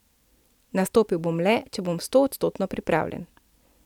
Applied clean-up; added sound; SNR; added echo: none; none; none; none.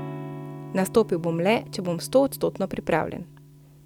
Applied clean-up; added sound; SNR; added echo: none; Electric guitar / Strum; 14 dB; none.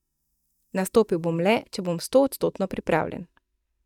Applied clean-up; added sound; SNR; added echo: neural mask model DeepFilterNet 3.